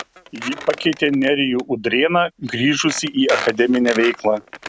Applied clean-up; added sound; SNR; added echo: none; Squeak; 13 dB; none.